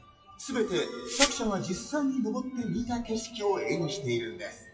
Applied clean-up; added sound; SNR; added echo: classical method WPE with log-MMSE.